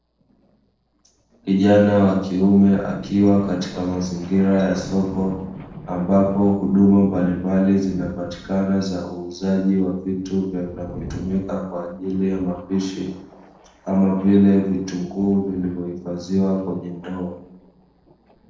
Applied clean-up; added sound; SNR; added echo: neural separator model SepFormer DNS4.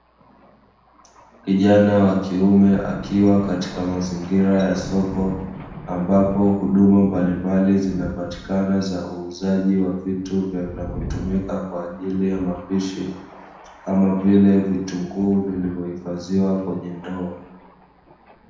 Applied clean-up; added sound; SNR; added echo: none; Thunder; 17 dB; reverberation time 0.9 s.